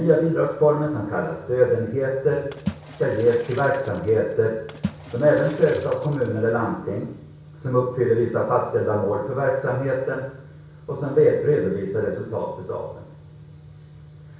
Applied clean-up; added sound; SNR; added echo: none; Water / Splash, splatter; 14 dB; reverberation time 0.6 s.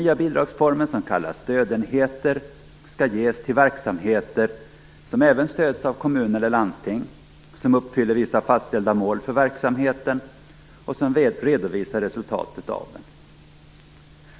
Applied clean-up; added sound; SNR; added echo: none; none; none; none.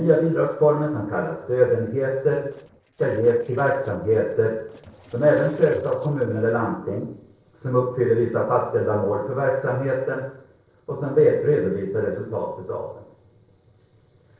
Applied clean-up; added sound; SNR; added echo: neural separator model SepFormer DNS4.